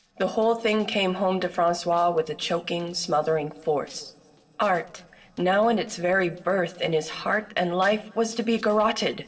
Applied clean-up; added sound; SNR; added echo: neural separator model SepFormer DNS4.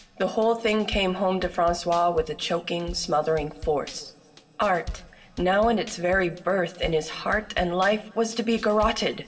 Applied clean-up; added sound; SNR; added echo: none; Drum / Drum kit; 16 dB; reverberation time 2.2 s.